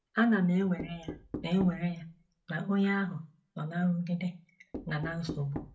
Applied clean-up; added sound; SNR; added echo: none; Knock; 14 dB; reverberation time 0.3 s.